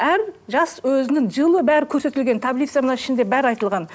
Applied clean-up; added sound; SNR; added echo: none; none; none; none.